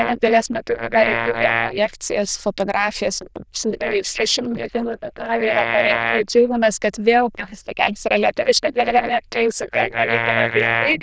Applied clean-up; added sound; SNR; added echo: neural diffusion model UNIVERSE++.